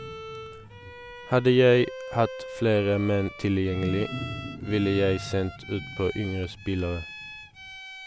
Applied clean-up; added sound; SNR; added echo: none; Bowed string instrument + Wild animals; 12 dB; none.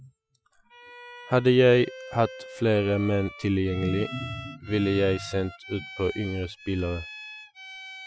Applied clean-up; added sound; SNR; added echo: classical method Wiener filter.